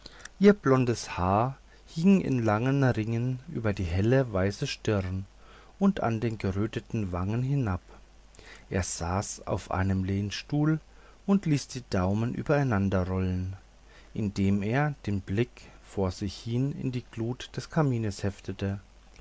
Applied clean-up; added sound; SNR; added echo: none; none; none; none.